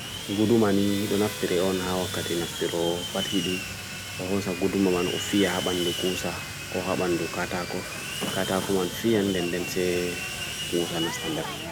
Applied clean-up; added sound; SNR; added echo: none; Sawing; 6 dB; none.